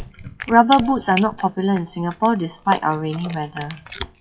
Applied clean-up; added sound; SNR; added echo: classical method WPE with log-MMSE.